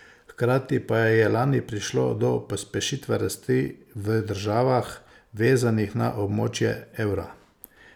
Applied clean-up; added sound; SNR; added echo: none; none; none; none.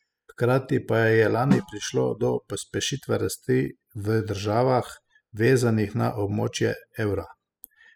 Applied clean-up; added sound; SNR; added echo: classical method spectral subtraction.